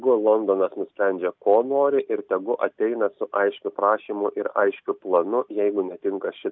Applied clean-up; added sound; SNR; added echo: none; none; none; none.